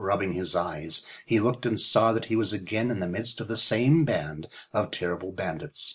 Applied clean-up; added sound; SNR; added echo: none; none; none; none.